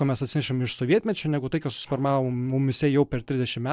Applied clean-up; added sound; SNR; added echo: neural separator model SepFormer DNS4.